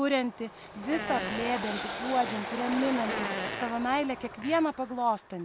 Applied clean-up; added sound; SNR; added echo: none; Fart + Train; 6 dB; none.